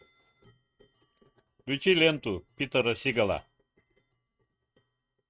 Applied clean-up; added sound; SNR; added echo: neural mask model RNNoise.